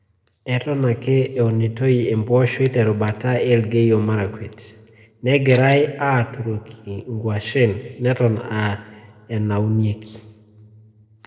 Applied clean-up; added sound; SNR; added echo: neural separator model SepFormer DNS4.